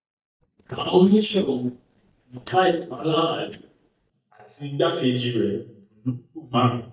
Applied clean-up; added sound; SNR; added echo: neural mask model DeepFilterNet 3.